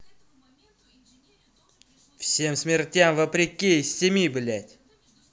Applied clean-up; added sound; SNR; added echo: none; none; none; none.